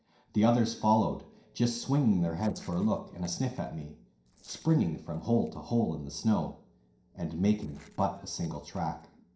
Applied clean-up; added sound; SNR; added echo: neural separator model SepFormer DNS4.